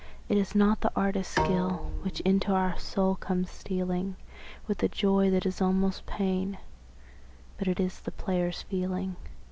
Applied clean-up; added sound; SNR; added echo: none; Bowed string instrument; 9 dB; none.